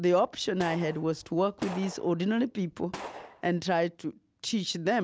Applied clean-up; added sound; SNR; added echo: none; Gunshot, gunfire; 16 dB; none.